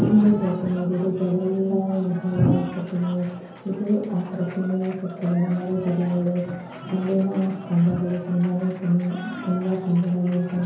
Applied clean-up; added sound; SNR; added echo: none; Applause / Cheering; 20 dB; reverberation time 1.0 s.